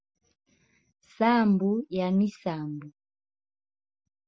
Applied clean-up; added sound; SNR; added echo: none; none; none; none.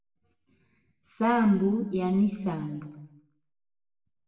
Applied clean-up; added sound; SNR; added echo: none; none; none; reverberation time 1.2 s.